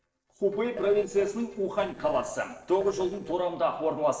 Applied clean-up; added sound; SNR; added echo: neural separator model SepFormer DNS4.